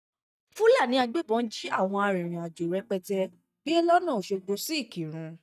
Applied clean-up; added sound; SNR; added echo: neural mask model DeepFilterNet 3.